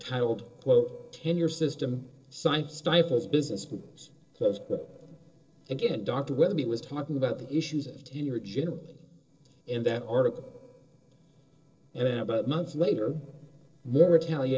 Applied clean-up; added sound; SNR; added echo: neural separator model SepFormer DNS4.